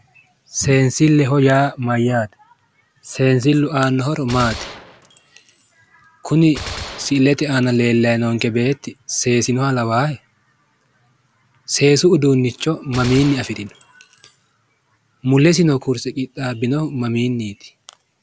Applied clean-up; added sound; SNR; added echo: none; Gunshot, gunfire; 16 dB; none.